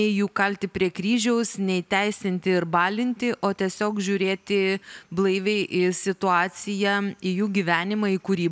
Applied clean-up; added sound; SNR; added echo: none; none; none; none.